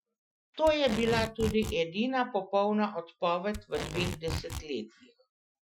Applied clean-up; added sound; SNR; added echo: classical method Wiener filter.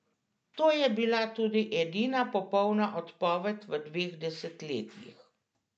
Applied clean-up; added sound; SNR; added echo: none; none; none; none.